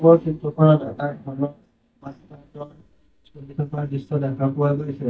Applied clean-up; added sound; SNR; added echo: neural mask model DeepFilterNet 3.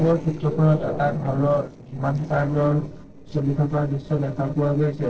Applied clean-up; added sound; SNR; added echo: neural separator model SepFormer DNS4.